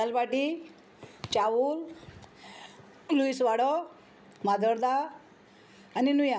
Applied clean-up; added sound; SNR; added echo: none; none; none; none.